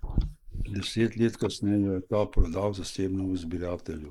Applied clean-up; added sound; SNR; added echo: neural mask model Resemble Enhance denoiser.